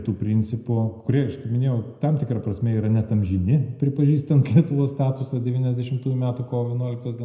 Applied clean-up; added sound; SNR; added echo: none; none; none; reverberation time 0.7 s.